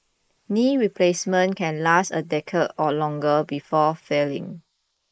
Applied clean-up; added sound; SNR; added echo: neural mask model Resemble Enhance denoiser.